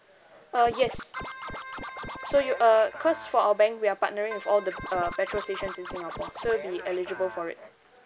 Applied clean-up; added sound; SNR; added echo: none; Scratching (performance technique) + Keyboard (musical); 12 dB; none.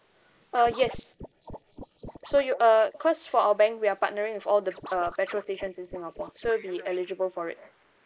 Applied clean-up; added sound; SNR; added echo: neural mask model Resemble Enhance denoiser.